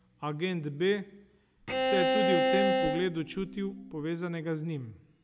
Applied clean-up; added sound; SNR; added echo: none; Bowed string instrument; -4 dB; none.